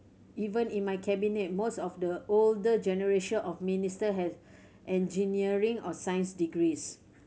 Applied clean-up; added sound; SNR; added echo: none; none; none; none.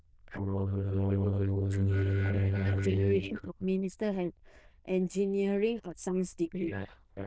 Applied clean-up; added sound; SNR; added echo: neural diffusion model UNIVERSE++.